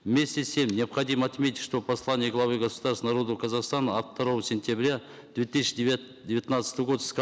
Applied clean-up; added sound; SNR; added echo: none; none; none; none.